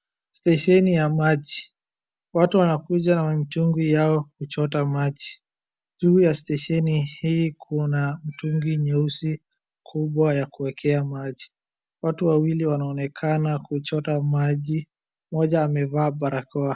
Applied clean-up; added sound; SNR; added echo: none; none; none; none.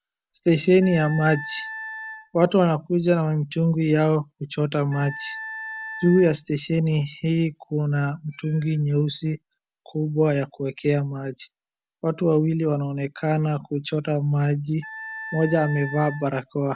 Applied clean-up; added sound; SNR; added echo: none; Wind instrument, woodwind instrument; 14 dB; none.